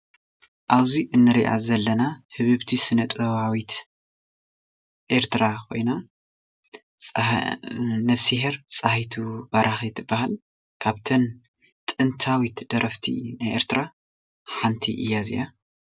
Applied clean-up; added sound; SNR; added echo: none; none; none; none.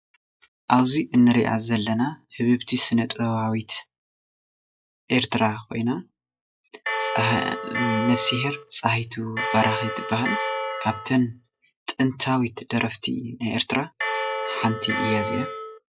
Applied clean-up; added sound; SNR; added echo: classical method log-MMSE.